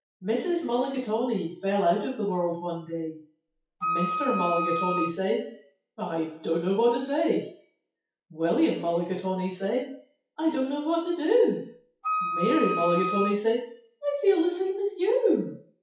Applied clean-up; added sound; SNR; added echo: classical method WPE with log-MMSE.